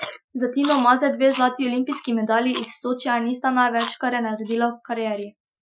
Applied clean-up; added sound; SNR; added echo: classical method Wiener filter.